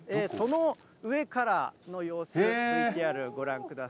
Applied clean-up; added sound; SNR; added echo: none; none; none; none.